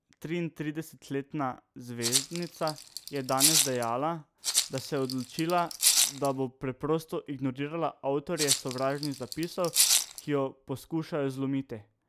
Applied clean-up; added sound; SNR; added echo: none; Rattle (instrument); -2 dB; none.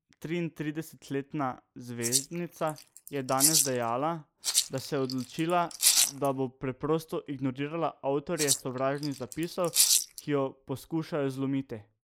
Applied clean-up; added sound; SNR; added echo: neural mask model Resemble Enhance denoiser.